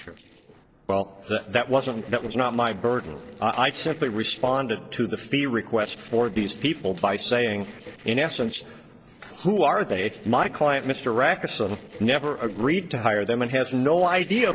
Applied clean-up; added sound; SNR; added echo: neural separator model SepFormer DNS4.